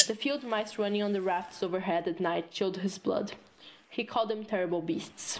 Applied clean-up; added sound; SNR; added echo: neural mask model Resemble Enhance denoiser.